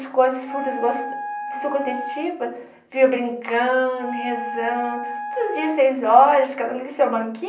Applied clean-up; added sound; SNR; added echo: none; Wind instrument, woodwind instrument; 10 dB; reverberation time 0.6 s.